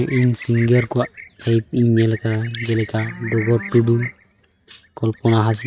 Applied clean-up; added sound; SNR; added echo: neural mask model RNNoise.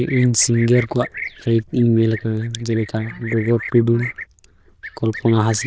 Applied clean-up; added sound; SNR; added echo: neural diffusion model UNIVERSE++.